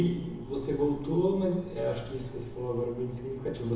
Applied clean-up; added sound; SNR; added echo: none; none; none; reverberation time 1.1 s.